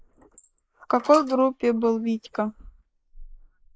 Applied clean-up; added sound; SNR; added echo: neural mask model Resemble Enhance denoiser.